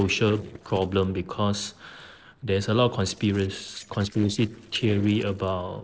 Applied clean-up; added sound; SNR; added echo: neural separator model SepFormer DNS4.